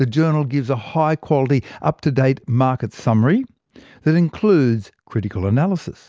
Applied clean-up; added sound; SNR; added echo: none; none; none; none.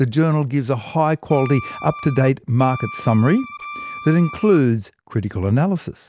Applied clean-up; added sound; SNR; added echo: none; Bowed string instrument; 14 dB; none.